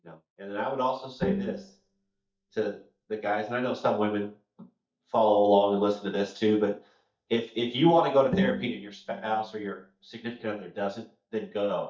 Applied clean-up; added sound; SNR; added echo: neural mask model DeepFilterNet 3.